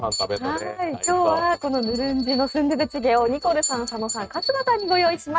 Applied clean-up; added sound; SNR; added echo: neural mask model RNNoise.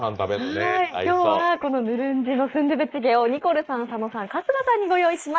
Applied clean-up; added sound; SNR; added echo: neural mask model Resemble Enhance denoiser.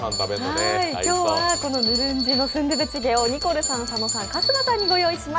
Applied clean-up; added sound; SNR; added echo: none; Bell; 3 dB; none.